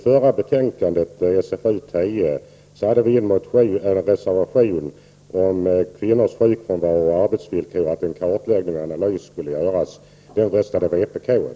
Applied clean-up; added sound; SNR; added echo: none; none; none; none.